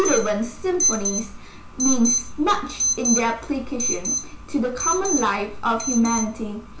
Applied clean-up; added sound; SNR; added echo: none; Alarm; 4 dB; reverberation time 0.4 s.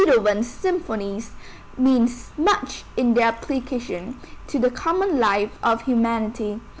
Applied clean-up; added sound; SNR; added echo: none; none; none; none.